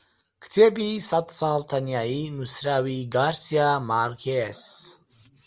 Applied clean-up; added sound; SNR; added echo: none; none; none; none.